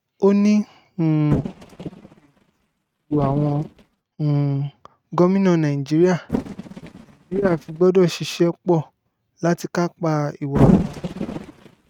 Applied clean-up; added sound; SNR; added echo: neural mask model RNNoise.